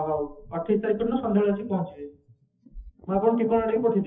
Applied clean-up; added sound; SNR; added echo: classical method WPE with log-MMSE.